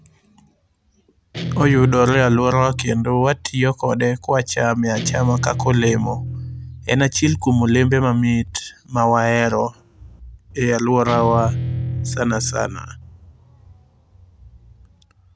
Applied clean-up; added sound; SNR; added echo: none; Guitar; 7 dB; none.